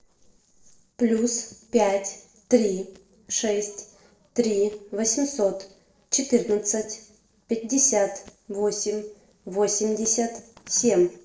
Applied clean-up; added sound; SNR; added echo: neural separator model SepFormer DNS4.